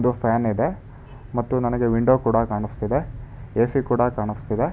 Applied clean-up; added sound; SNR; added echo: none; none; none; none.